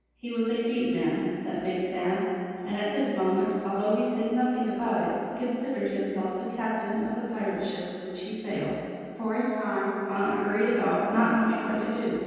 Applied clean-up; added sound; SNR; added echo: none; none; none; reverberation time 2.1 s.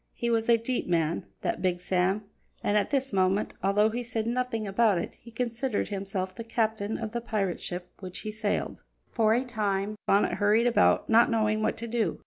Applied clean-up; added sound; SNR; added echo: none; none; none; none.